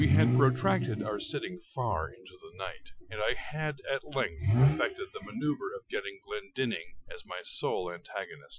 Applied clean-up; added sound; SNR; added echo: classical method Wiener filter.